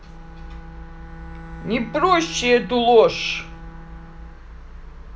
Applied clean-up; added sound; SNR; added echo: none; Bowed string instrument; 19 dB; none.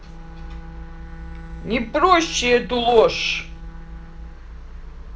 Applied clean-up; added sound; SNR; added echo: neural separator model SepFormer DNS4.